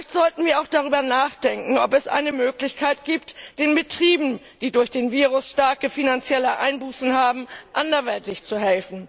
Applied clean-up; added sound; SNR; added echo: none; none; none; none.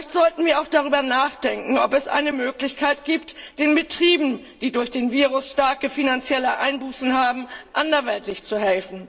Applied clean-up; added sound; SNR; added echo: none; none; none; reverberation time 0.4 s.